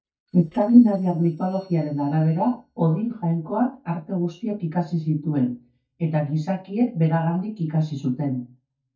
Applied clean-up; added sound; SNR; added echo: neural mask model DeepFilterNet 3.